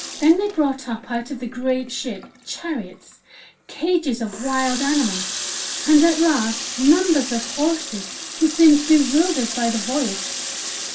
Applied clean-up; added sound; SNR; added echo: none; Water tap, faucet; 9 dB; reverberation time 0.2 s.